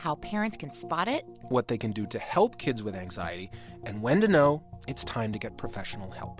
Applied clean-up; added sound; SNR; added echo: none; none; none; none.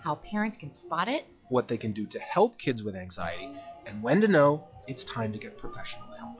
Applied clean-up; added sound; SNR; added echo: classical method log-MMSE.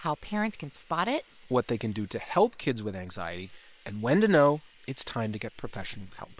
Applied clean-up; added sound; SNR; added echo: neural separator model SepFormer WHAM!.